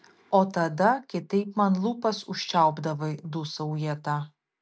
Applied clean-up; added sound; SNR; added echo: none; none; none; none.